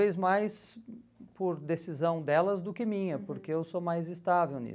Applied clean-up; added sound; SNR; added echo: none; none; none; none.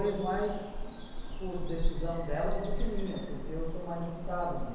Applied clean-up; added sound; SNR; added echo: none; Bird vocalization, bird call, bird song; -3 dB; reverberation time 1.2 s.